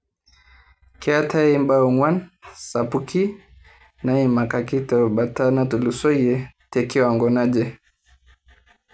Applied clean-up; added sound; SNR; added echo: none; none; none; none.